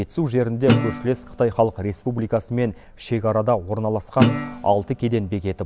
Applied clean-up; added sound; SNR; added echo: none; Guitar; 2 dB; none.